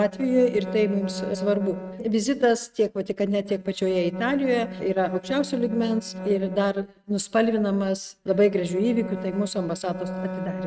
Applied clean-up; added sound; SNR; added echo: neural mask model RNNoise.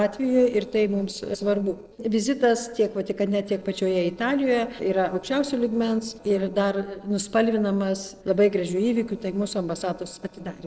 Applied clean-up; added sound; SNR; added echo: neural separator model SepFormer DNS4.